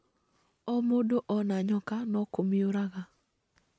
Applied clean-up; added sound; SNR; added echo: none; none; none; none.